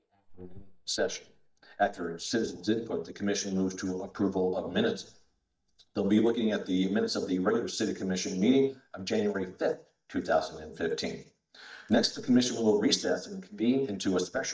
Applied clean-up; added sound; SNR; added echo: neural mask model DeepFilterNet 3.